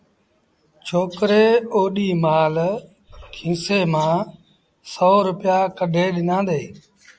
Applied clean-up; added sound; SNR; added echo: none; none; none; none.